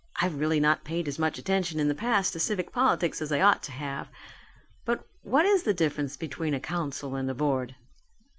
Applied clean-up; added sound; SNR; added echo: none; none; none; none.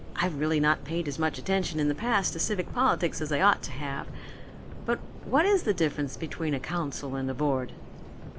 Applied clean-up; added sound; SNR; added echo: none; Subway, metro, underground + Subway, metro, underground; 10 dB; none.